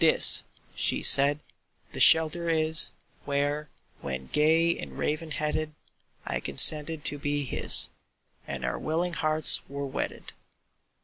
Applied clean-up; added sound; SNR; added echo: none; none; none; none.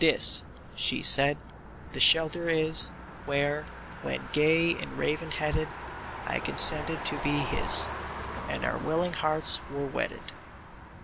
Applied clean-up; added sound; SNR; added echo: none; Motor vehicle (road); 9 dB; none.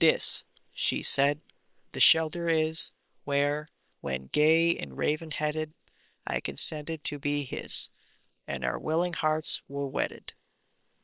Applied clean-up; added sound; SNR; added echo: neural separator model SepFormer WHAM!.